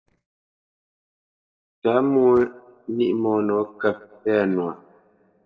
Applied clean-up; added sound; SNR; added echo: neural separator model SepFormer DNS4.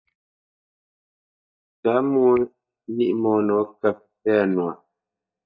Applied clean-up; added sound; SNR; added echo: neural mask model DeepFilterNet 3.